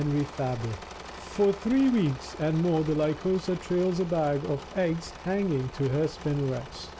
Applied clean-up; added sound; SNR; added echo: none; Engine / Mechanisms; 15 dB; none.